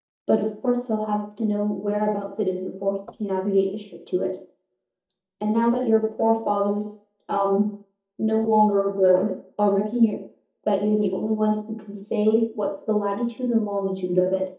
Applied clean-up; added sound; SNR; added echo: neural mask model DeepFilterNet 3.